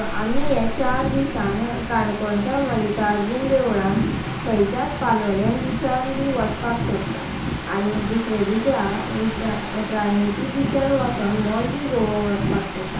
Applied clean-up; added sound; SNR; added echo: none; Bathtub (filling or washing); 7 dB; reverberation time 0.6 s.